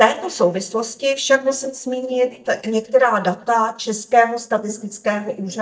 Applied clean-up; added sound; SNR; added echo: neural mask model DeepFilterNet 3.